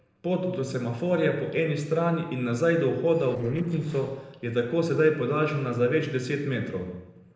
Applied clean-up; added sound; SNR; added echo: neural separator model SepFormer DNS4.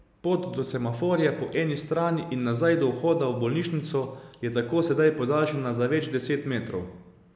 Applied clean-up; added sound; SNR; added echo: none; none; none; none.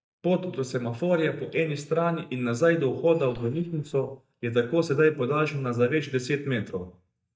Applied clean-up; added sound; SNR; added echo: neural mask model DeepFilterNet 3.